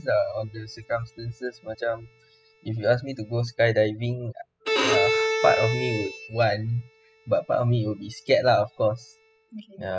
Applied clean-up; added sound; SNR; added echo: classical method spectral subtraction.